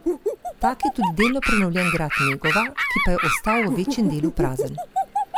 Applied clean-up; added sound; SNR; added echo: none; Animal; 0 dB; none.